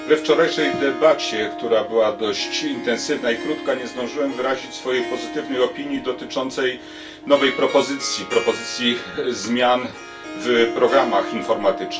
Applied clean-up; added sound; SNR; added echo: none; Harp; 10 dB; reverberation time 0.2 s.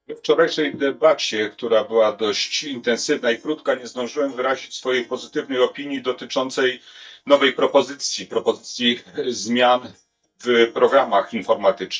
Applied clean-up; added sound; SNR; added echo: neural mask model DeepFilterNet 3.